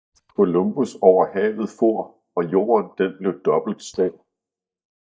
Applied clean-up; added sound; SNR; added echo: neural mask model DeepFilterNet 3.